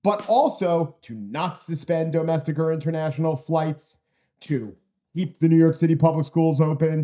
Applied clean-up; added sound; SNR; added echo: neural mask model DeepFilterNet 3.